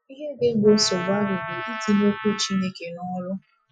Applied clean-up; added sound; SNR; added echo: classical method Wiener filter.